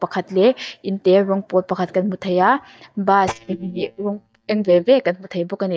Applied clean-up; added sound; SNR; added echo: neural mask model DeepFilterNet 3.